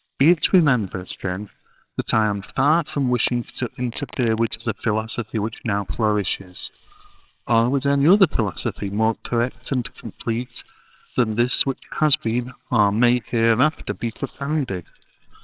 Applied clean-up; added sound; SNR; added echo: neural separator model SepFormer WHAMR!.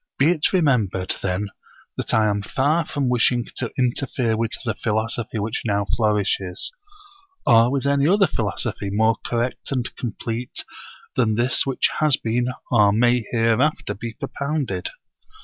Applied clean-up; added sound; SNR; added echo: none; none; none; none.